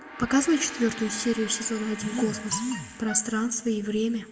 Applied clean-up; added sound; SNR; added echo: none; Gong; 15 dB; reverberation time 0.9 s.